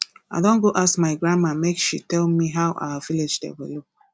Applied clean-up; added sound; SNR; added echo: none; none; none; none.